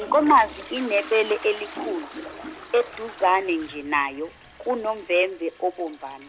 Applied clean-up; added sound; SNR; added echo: none; Toilet flush; 15 dB; none.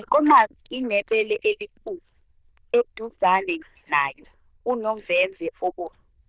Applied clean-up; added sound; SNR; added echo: neural diffusion model UNIVERSE++.